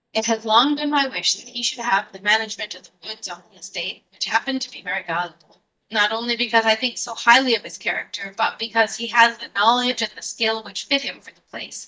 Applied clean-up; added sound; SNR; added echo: neural mask model DeepFilterNet 3.